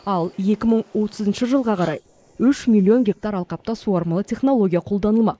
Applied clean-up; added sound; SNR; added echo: neural mask model Resemble Enhance denoiser.